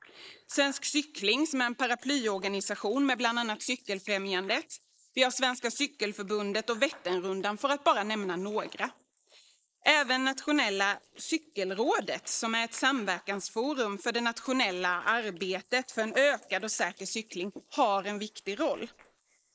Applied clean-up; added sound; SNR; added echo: neural mask model Resemble Enhance denoiser.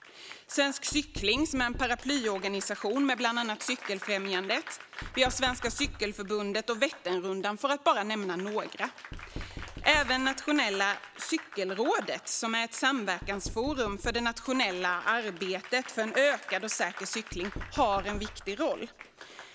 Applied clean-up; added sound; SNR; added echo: none; Applause + Knock; 13 dB; none.